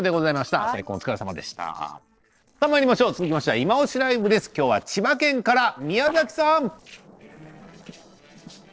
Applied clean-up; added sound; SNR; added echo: neural separator model SepFormer DNS4.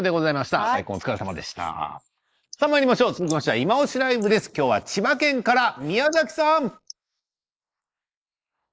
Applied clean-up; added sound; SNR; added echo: neural mask model Resemble Enhance denoiser.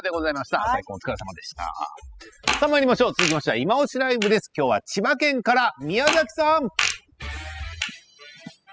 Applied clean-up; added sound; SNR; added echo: classical method spectral subtraction.